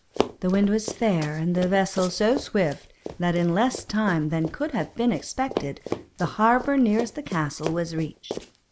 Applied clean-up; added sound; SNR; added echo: none; Run; 11 dB; none.